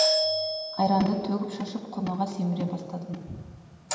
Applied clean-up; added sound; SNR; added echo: none; Doorbell; 2 dB; reverberation time 2.9 s.